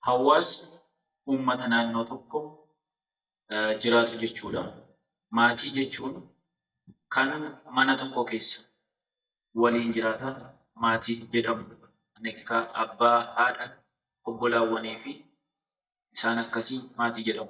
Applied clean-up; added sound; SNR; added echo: neural mask model DeepFilterNet 3.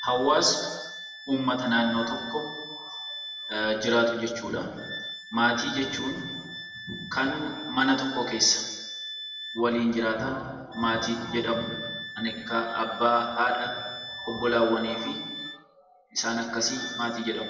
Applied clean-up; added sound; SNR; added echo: none; Wind instrument, woodwind instrument; 11 dB; reverberation time 1.1 s.